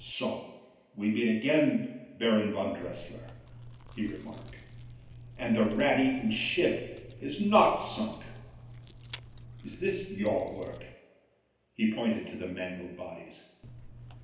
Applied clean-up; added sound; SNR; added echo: none; Chewing, mastication; 17 dB; reverberation time 0.9 s.